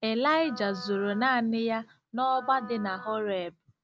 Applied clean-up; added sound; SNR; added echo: none; Wind instrument, woodwind instrument; 19 dB; none.